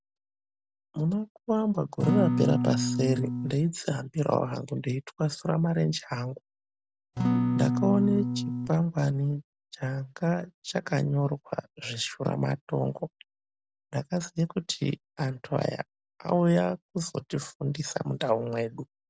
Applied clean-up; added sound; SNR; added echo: none; Acoustic guitar / Strum; -2 dB; none.